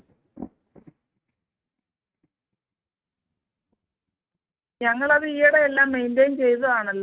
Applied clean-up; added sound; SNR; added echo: neural mask model RNNoise.